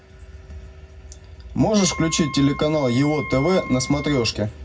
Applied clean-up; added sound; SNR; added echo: none; Wind instrument, woodwind instrument; 13 dB; reverberation time 0.3 s.